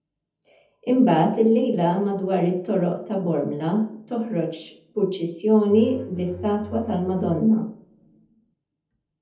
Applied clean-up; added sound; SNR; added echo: none; Bowed string instrument; 16 dB; reverberation time 0.6 s.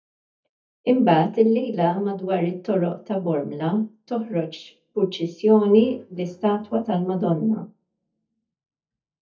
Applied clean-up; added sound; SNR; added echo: neural mask model DeepFilterNet 3.